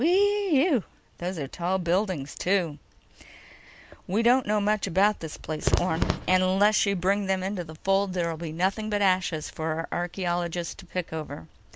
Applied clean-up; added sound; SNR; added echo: none; none; none; none.